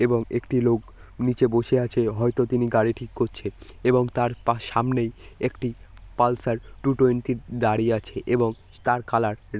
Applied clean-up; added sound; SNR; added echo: none; none; none; none.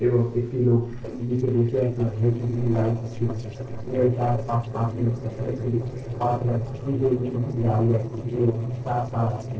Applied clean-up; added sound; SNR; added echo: neural separator model SepFormer DNS4.